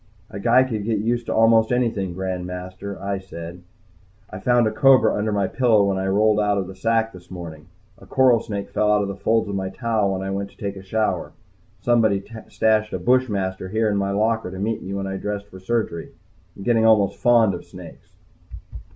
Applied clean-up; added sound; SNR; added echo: none; none; none; none.